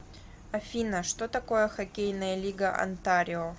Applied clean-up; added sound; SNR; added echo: none; none; none; none.